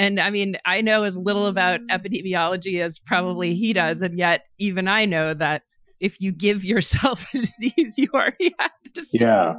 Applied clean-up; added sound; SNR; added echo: classical method Wiener filter.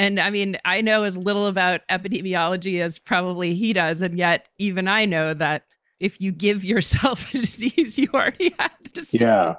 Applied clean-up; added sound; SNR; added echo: neural mask model Resemble Enhance denoiser.